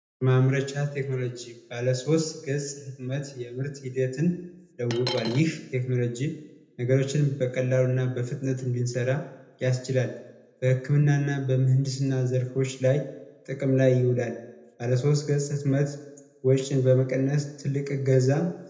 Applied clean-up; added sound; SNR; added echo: none; Coin (dropping); 9 dB; reverberation time 0.7 s.